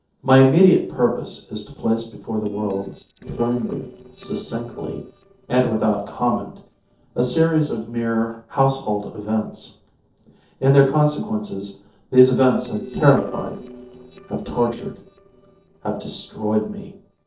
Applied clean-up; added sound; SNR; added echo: neural separator model SepFormer DNS4.